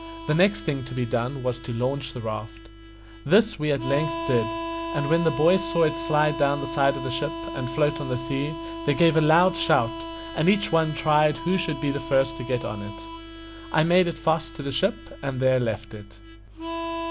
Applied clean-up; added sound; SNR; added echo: none; Harmonica; 10 dB; none.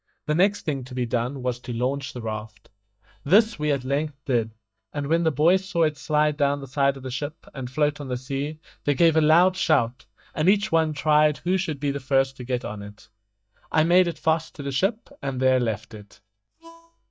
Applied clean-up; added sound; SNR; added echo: neural mask model DeepFilterNet 3.